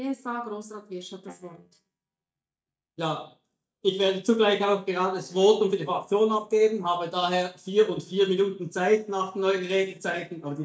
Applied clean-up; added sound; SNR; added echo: neural mask model DeepFilterNet 3.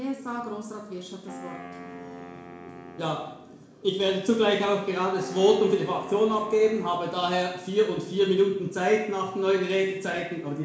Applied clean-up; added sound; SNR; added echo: none; Wind instrument, woodwind instrument; 18 dB; reverberation time 0.6 s.